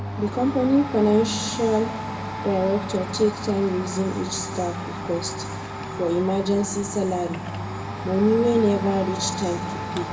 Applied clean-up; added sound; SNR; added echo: none; Domestic sounds, home sounds; 7 dB; reverberation time 1.3 s.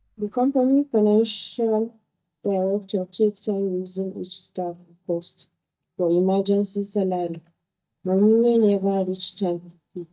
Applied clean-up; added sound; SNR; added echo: neural mask model DeepFilterNet 3.